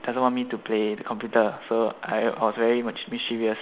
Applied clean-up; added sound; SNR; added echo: none; none; none; none.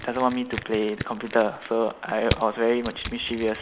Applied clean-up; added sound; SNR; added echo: none; Crushing; 10 dB; none.